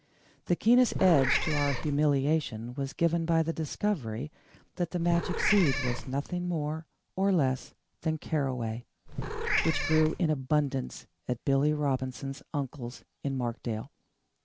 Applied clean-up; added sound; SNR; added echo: none; Meow / Purr; 2 dB; none.